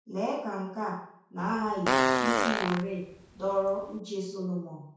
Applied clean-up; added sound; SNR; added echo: none; Fart; -2 dB; reverberation time 0.5 s.